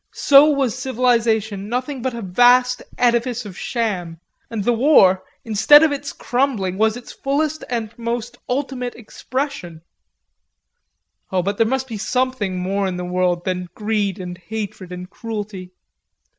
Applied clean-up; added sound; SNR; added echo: none; none; none; none.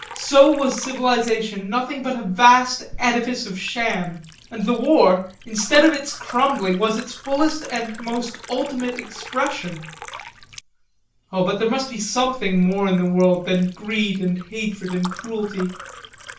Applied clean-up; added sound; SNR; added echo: none; Liquid; 19 dB; reverberation time 0.3 s.